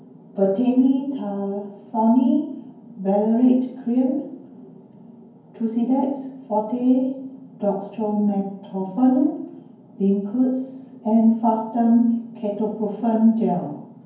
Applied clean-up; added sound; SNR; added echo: none; none; none; reverberation time 0.9 s.